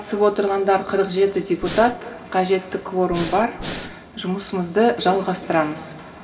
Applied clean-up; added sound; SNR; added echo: none; Breathing; 8 dB; reverberation time 2.6 s.